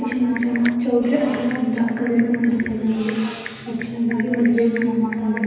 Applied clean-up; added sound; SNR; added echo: none; Typing; 13 dB; reverberation time 1.1 s.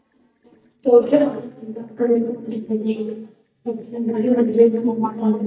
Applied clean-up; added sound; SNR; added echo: neural mask model DeepFilterNet 3.